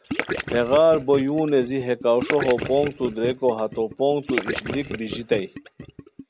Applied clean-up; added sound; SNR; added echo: none; Gurgling / Liquid; 9 dB; none.